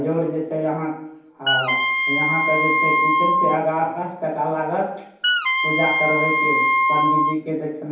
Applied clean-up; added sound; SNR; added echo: none; Wind instrument, woodwind instrument; -5 dB; reverberation time 0.9 s.